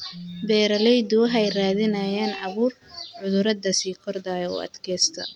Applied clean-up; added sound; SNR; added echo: none; Telephone; 16 dB; none.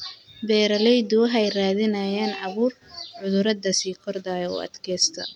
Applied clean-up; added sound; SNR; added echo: none; none; none; none.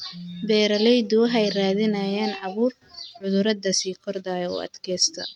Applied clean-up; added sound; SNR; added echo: neural mask model RNNoise.